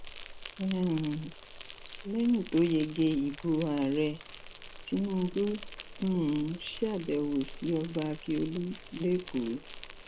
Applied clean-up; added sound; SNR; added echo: none; Insect; 13 dB; none.